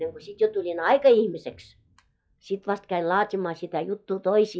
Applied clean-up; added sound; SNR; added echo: classical method log-MMSE.